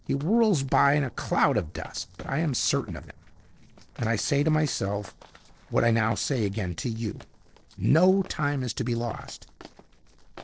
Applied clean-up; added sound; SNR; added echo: neural separator model SepFormer DNS4.